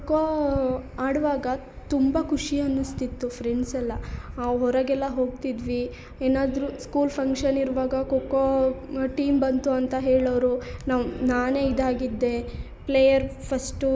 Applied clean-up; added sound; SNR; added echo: none; none; none; none.